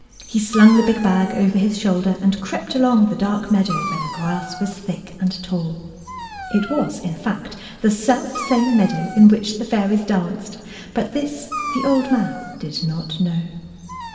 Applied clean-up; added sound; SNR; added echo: none; Dog; 14 dB; reverberation time 2.3 s.